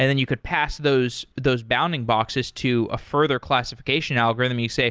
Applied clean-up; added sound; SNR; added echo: none; none; none; none.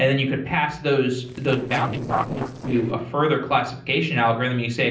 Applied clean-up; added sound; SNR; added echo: neural separator model SepFormer DNS4.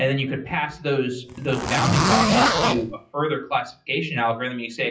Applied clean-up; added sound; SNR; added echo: classical method WPE with log-MMSE.